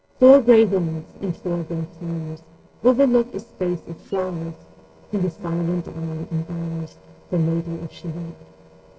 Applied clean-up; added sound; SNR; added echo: neural separator model SepFormer DNS4.